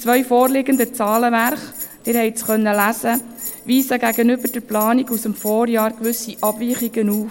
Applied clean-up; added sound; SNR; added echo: none; Bell; 13 dB; none.